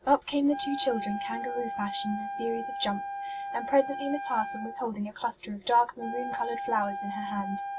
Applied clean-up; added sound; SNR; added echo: none; Wind instrument, woodwind instrument; 6 dB; none.